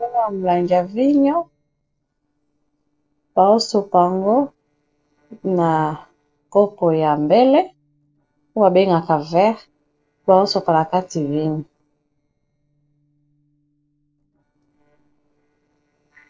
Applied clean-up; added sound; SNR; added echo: neural separator model SepFormer DNS4.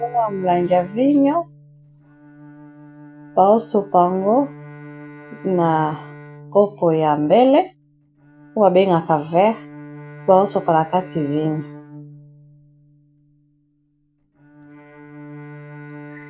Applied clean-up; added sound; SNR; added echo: none; Bowed string instrument + Bowed string instrument; 19 dB; none.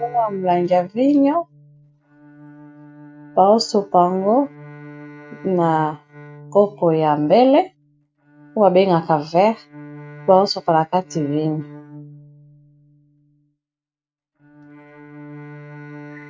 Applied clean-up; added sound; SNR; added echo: neural mask model RNNoise.